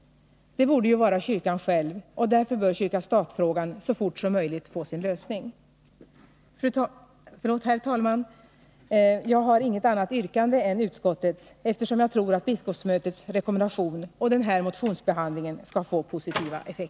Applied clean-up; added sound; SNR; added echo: none; none; none; none.